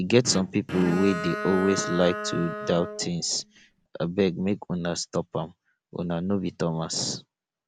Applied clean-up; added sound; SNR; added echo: none; Bowed string instrument; 7 dB; none.